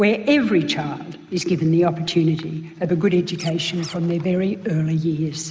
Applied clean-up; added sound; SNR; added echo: none; Scratching (performance technique); 19 dB; none.